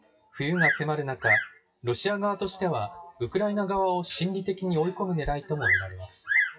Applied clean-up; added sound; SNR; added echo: classical method WPE with log-MMSE.